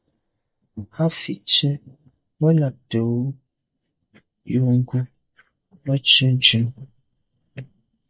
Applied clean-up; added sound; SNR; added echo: neural mask model DeepFilterNet 3.